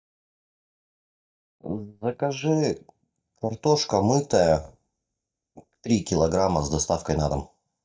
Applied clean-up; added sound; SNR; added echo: neural mask model DeepFilterNet 3.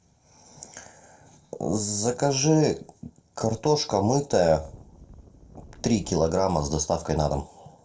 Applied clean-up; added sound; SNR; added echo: neural separator model SepFormer DNS4.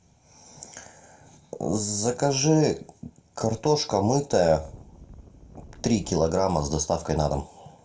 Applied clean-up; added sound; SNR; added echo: none; Wind; 20 dB; reverberation time 0.2 s.